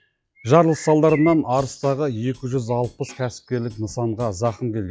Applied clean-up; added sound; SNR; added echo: classical method log-MMSE.